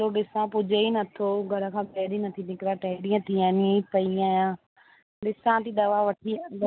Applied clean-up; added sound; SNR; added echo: none; none; none; none.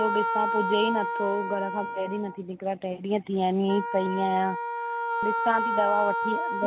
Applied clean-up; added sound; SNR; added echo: none; Wind instrument, woodwind instrument; 2 dB; none.